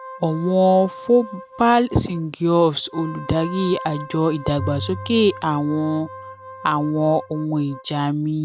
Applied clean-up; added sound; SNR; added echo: none; Bowed string instrument + Wind instrument, woodwind instrument; 15 dB; none.